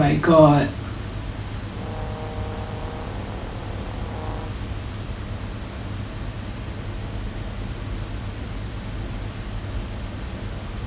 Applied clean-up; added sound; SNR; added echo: none; Brass instrument; 14 dB; none.